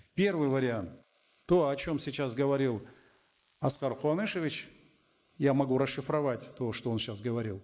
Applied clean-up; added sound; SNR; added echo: neural mask model Resemble Enhance denoiser.